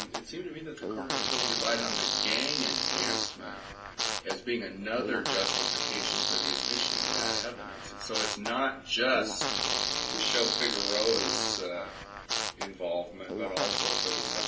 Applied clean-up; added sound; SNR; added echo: none; Fart; -3 dB; reverberation time 0.3 s.